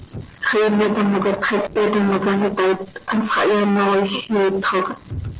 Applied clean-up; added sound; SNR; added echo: none; none; none; none.